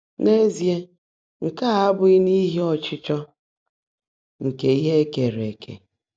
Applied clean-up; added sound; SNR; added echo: none; none; none; none.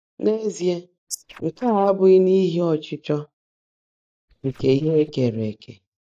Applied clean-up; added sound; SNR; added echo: neural mask model DeepFilterNet 3.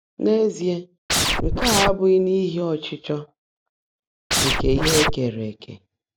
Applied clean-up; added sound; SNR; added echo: none; Scratching (performance technique); -3 dB; none.